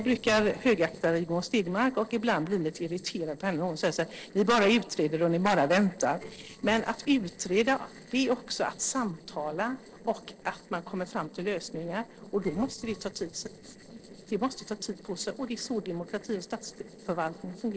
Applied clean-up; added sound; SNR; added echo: neural separator model SepFormer DNS4.